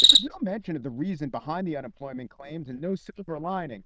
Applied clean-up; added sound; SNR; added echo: neural diffusion model UNIVERSE++.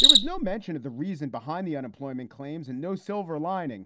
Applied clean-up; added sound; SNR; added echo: none; Cricket; -4 dB; none.